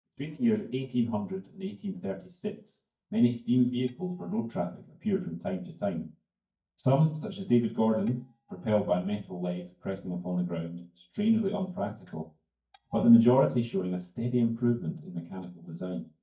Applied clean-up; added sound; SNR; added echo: neural mask model DeepFilterNet 3.